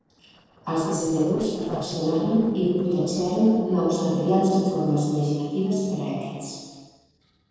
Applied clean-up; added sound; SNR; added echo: neural separator model SepFormer DNS4.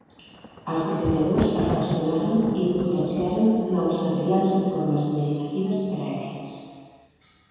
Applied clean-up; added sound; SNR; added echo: none; Thunder; 10 dB; reverberation time 2.1 s.